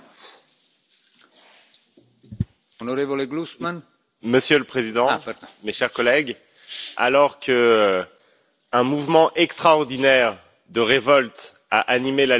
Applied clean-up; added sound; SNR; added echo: none; none; none; none.